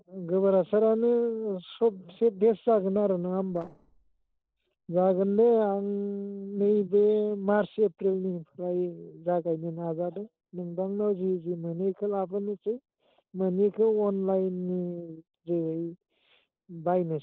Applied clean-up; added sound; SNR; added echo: neural separator model SepFormer DNS4.